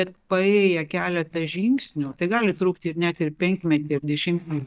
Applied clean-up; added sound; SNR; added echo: neural mask model DeepFilterNet 3.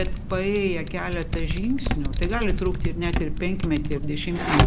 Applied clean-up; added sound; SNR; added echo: none; Typing; -2 dB; none.